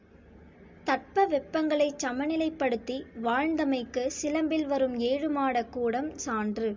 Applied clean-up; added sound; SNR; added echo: none; none; none; none.